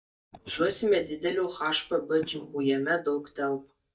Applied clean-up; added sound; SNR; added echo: neural mask model DeepFilterNet 3.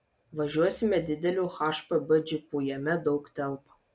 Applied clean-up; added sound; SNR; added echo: none; none; none; none.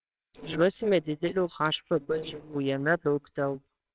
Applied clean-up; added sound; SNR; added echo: neural separator model SepFormer WHAMR!.